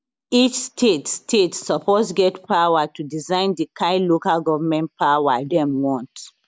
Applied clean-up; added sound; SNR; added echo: none; none; none; none.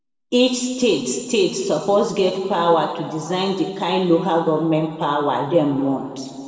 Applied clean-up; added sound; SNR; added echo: none; none; none; reverberation time 1.8 s.